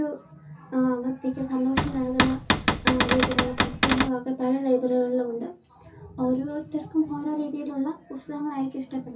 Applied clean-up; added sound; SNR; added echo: none; Cupboard open or close / Door; -3 dB; reverberation time 0.3 s.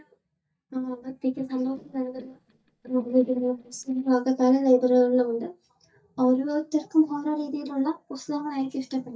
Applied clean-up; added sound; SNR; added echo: neural mask model DeepFilterNet 3.